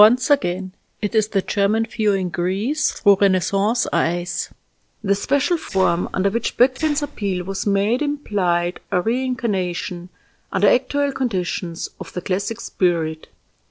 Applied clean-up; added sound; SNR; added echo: neural separator model SepFormer DNS4.